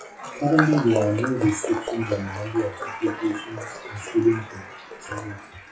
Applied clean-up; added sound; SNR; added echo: classical method WPE with log-MMSE.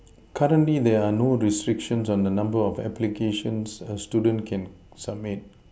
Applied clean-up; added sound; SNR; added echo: none; none; none; none.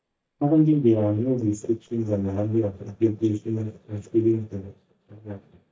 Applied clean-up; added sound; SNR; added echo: neural mask model DeepFilterNet 3.